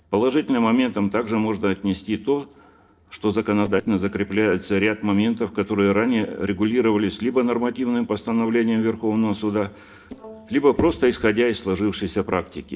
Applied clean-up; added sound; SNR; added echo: neural separator model SepFormer DNS4.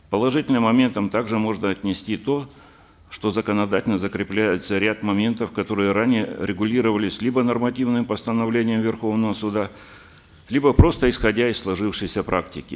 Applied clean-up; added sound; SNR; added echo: none; none; none; none.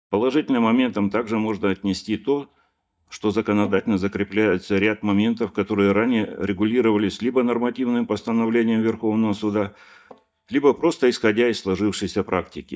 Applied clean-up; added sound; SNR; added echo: neural mask model DeepFilterNet 3.